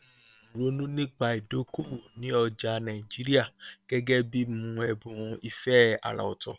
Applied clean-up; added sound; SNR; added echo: neural separator model SepFormer WHAM!.